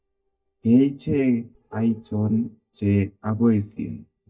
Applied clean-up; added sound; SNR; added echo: neural mask model DeepFilterNet 3.